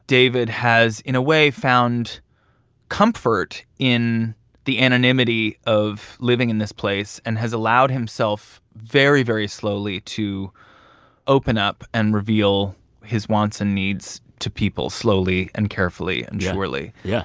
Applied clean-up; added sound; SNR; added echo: none; none; none; none.